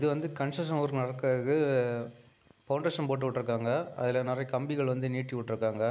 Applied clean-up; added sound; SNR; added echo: none; none; none; none.